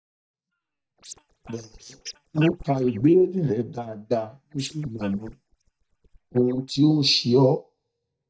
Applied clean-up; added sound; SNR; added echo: neural mask model DeepFilterNet 3.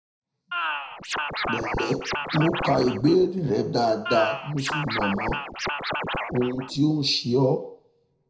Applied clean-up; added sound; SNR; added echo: none; Scratching (performance technique); 4 dB; reverberation time 0.4 s.